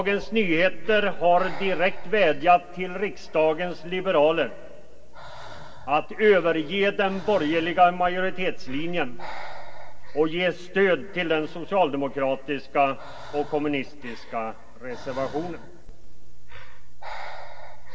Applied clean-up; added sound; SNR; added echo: none; Breathing; 5 dB; reverberation time 0.3 s.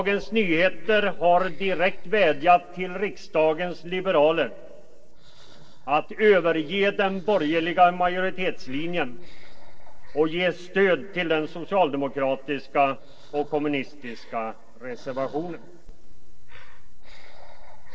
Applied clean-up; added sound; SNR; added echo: neural separator model SepFormer DNS4.